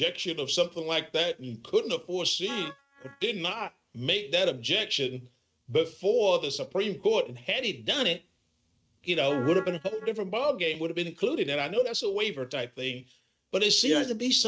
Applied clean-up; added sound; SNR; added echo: neural mask model RNNoise.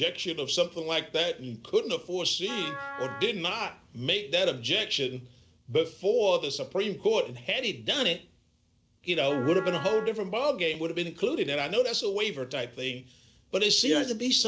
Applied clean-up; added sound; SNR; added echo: none; Wind instrument, woodwind instrument; 12 dB; none.